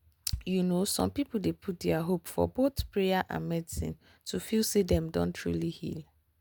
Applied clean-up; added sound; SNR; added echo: none; Bass drum; 16 dB; none.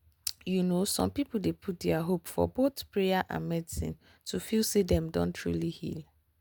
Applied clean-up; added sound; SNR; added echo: none; none; none; none.